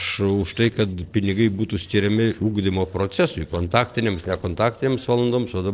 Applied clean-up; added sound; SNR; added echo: neural separator model SepFormer DNS4.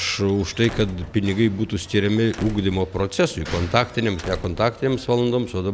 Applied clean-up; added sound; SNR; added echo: none; Squeak / Slam / Wood; 17 dB; none.